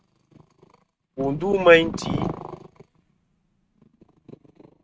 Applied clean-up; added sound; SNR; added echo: neural mask model RNNoise.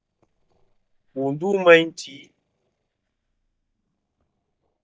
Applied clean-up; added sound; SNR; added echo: neural mask model DeepFilterNet 3.